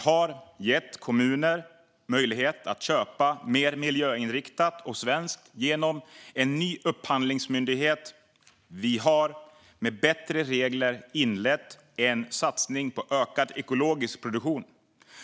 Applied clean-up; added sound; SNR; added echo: none; none; none; none.